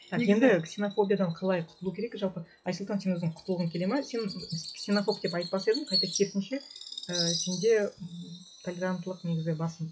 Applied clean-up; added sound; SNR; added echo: classical method log-MMSE.